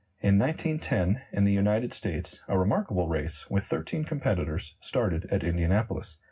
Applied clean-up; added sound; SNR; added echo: none; none; none; reverberation time 0.4 s.